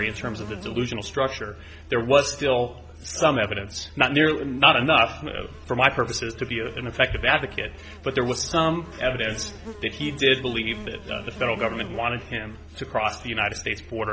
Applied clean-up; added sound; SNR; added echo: none; Buzz; 20 dB; none.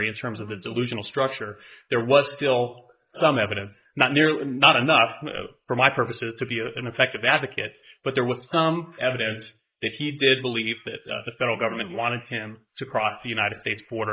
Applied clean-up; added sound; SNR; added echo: neural mask model Resemble Enhance denoiser.